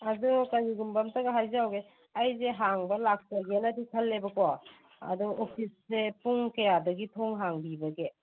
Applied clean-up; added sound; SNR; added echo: none; none; none; none.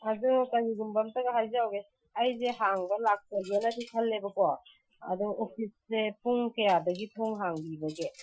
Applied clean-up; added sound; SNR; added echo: classical method Wiener filter.